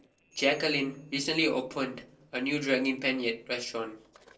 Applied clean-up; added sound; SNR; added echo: neural separator model SepFormer DNS4.